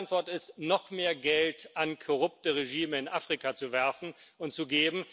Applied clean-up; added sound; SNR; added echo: none; none; none; none.